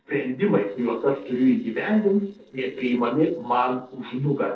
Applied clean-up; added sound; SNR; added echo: neural separator model SepFormer DNS4.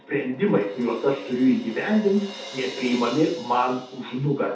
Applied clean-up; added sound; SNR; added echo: none; Crash cymbal; 17 dB; reverberation time 0.5 s.